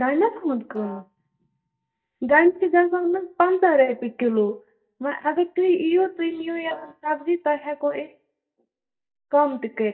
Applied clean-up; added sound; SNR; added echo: neural mask model DeepFilterNet 3.